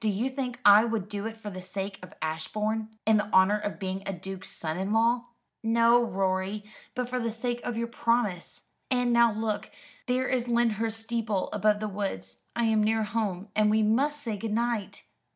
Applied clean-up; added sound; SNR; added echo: none; none; none; none.